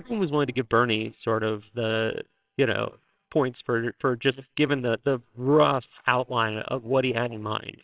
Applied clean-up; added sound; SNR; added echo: neural separator model SepFormer WHAMR!.